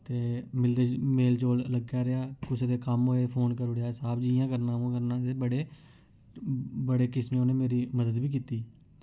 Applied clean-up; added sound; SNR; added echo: none; none; none; none.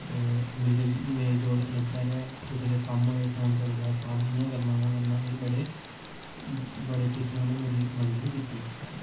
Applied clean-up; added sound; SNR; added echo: none; Tick; 15 dB; reverberation time 0.3 s.